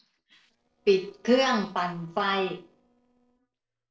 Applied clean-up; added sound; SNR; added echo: neural separator model SepFormer DNS4.